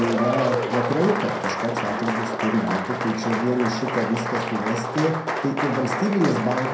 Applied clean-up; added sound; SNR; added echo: none; Applause; 2 dB; reverberation time 0.5 s.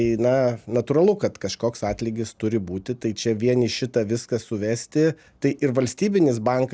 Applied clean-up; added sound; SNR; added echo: none; none; none; none.